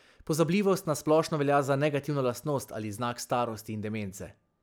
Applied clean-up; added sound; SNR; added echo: none; none; none; none.